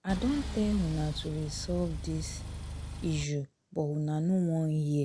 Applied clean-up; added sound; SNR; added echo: none; Engine; 6 dB; none.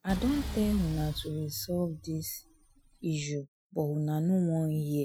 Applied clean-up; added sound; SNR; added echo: classical method Wiener filter.